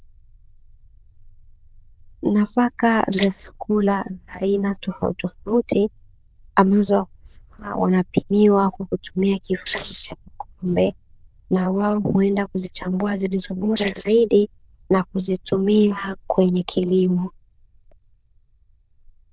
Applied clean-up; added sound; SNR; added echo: neural diffusion model UNIVERSE++.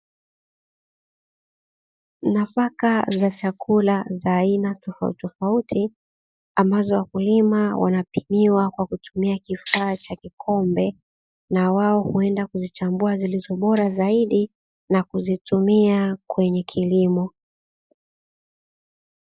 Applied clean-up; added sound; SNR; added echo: neural mask model DeepFilterNet 3.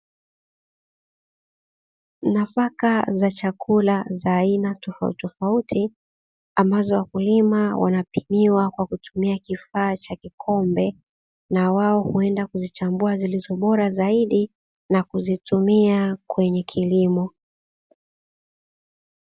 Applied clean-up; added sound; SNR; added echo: none; none; none; none.